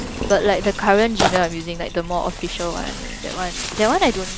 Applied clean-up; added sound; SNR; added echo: none; Bathtub (filling or washing) + Tearing; 6 dB; none.